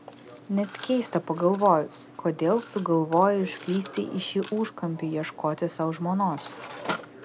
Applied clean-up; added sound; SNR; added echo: none; Mechanisms; 15 dB; none.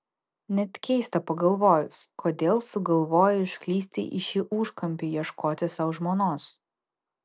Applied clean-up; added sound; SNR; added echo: none; none; none; none.